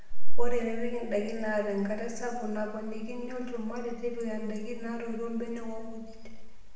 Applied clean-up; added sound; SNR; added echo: none; none; none; reverberation time 1.2 s.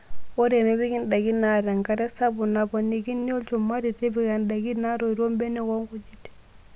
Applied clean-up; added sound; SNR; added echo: none; none; none; none.